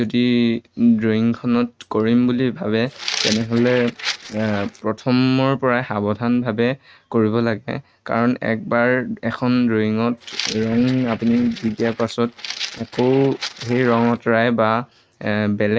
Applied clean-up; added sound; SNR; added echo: neural mask model RNNoise.